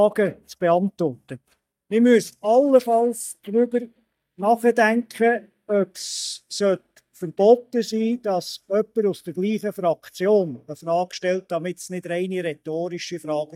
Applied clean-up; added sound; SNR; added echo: neural mask model DeepFilterNet 3.